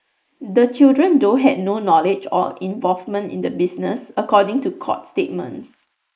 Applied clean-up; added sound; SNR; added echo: neural mask model Resemble Enhance denoiser.